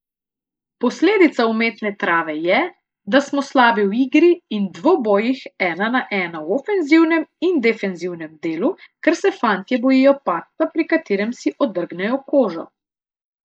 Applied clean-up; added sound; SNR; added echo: neural mask model Resemble Enhance denoiser.